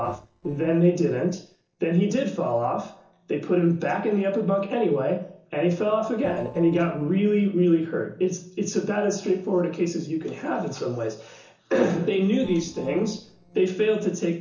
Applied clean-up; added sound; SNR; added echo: neural separator model SepFormer DNS4.